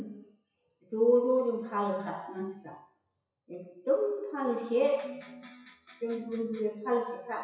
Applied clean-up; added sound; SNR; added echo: classical method WPE with log-MMSE.